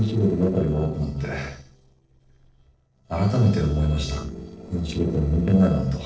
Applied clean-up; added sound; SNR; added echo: neural separator model SepFormer DNS4.